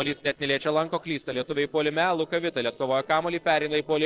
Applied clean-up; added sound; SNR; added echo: neural separator model SepFormer DNS4.